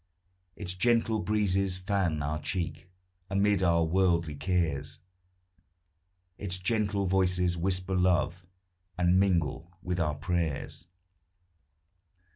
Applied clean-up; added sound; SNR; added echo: none; none; none; none.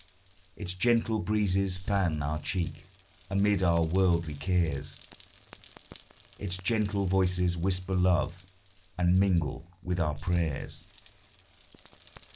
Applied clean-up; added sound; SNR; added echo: none; Rain; 19 dB; none.